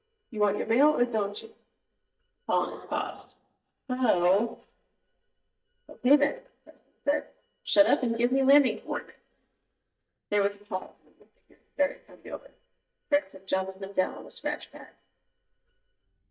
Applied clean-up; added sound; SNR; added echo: neural mask model DeepFilterNet 3.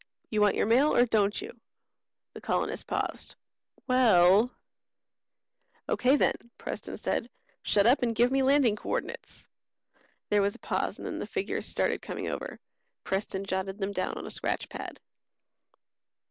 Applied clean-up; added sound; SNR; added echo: none; none; none; none.